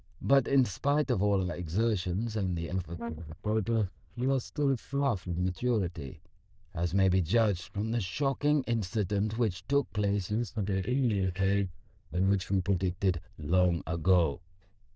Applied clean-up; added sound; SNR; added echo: neural diffusion model UNIVERSE++.